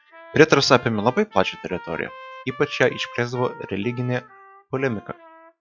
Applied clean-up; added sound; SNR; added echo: classical method log-MMSE.